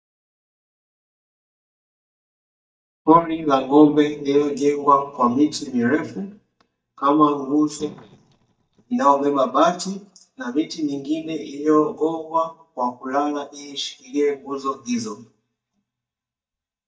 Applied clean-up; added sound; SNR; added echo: neural mask model DeepFilterNet 3.